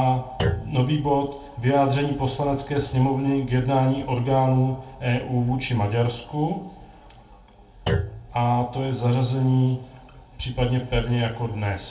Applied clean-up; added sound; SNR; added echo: none; Thump, thud; 11 dB; reverberation time 0.3 s.